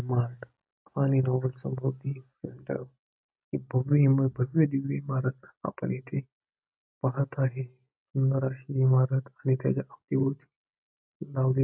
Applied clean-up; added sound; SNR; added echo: none; none; none; none.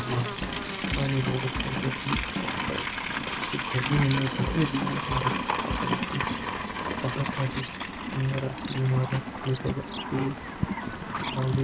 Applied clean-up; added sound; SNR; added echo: none; Livestock, farm animals, working animals + Drum kit; 0 dB; none.